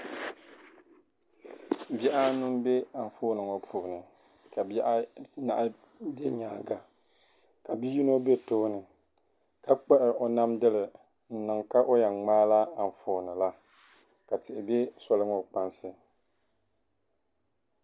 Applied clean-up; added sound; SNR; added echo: none; none; none; none.